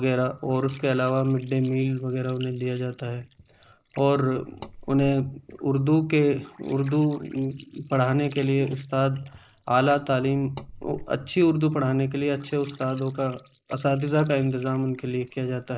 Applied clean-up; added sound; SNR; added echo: neural mask model Resemble Enhance denoiser.